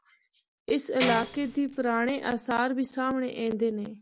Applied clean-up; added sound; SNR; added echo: none; Tambourine; 7 dB; none.